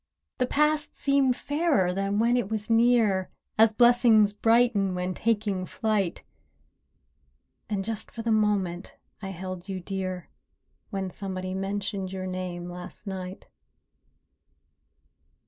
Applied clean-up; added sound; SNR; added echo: none; none; none; none.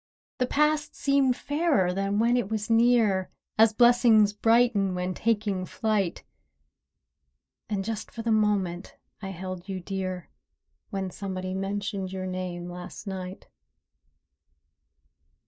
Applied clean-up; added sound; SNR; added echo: neural mask model DeepFilterNet 3.